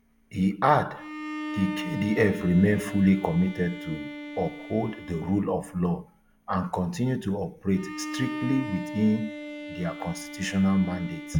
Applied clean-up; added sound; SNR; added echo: none; Bowed string instrument; 11 dB; none.